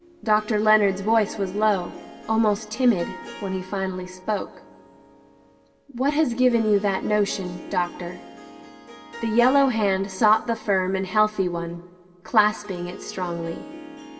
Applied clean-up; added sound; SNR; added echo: none; Harp; 17 dB; reverberation time 1.7 s.